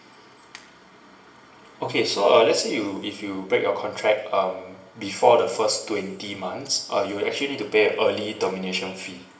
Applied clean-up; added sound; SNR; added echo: none; none; none; reverberation time 0.8 s.